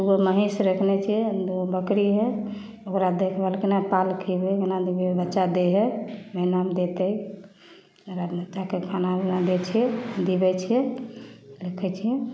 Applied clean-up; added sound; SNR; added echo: none; none; none; none.